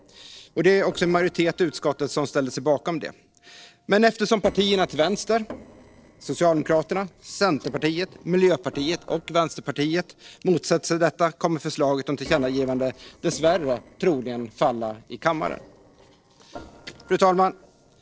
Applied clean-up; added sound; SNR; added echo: neural separator model SepFormer DNS4.